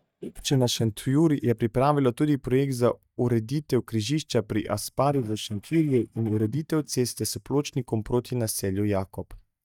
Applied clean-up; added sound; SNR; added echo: neural mask model DeepFilterNet 3.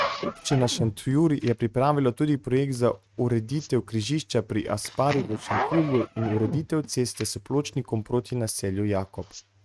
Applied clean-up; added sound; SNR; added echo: neural mask model RNNoise.